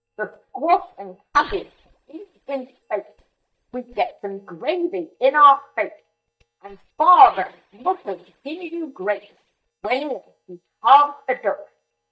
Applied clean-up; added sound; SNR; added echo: neural mask model DeepFilterNet 3.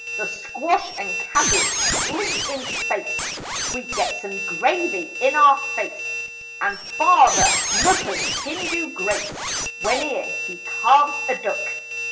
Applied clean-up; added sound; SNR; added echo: none; Squeak; 3 dB; reverberation time 0.8 s.